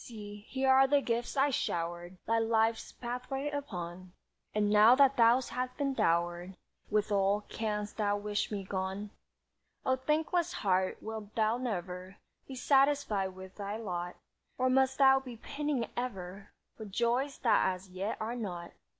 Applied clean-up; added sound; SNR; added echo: none; none; none; none.